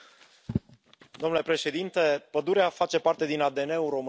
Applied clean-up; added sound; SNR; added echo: none; none; none; none.